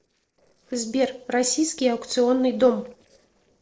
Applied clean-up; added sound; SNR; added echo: neural separator model SepFormer DNS4.